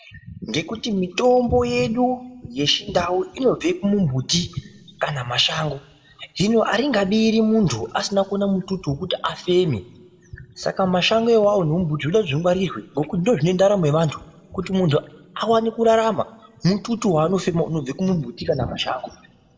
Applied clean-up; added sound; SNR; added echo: none; none; none; reverberation time 0.7 s.